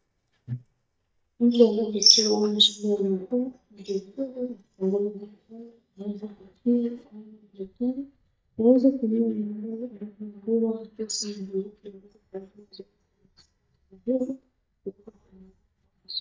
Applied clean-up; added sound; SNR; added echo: neural mask model DeepFilterNet 3.